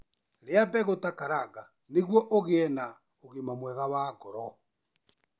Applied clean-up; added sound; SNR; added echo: none; none; none; none.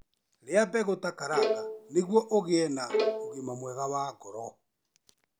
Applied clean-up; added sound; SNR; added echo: none; Bowed string instrument; 2 dB; none.